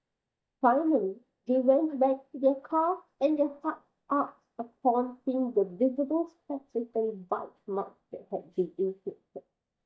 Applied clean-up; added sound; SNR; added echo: neural mask model DeepFilterNet 3.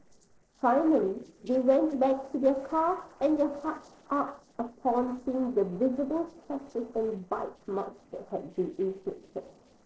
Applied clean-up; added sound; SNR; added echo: neural separator model SepFormer DNS4.